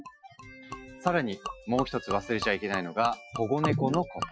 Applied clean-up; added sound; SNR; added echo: classical method Wiener filter.